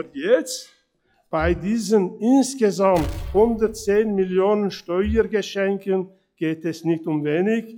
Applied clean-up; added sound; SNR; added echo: classical method log-MMSE.